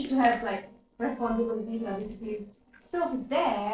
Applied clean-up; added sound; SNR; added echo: neural separator model SepFormer DNS4.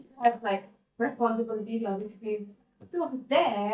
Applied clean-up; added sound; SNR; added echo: neural mask model DeepFilterNet 3.